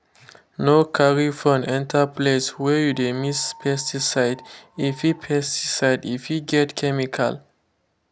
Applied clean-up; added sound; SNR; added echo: none; none; none; none.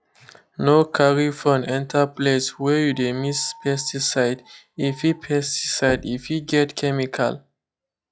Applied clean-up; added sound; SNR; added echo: classical method log-MMSE.